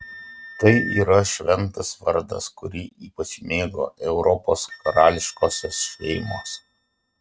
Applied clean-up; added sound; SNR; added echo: neural mask model RNNoise.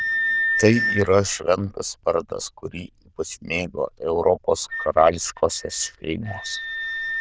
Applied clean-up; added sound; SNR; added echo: neural diffusion model UNIVERSE++.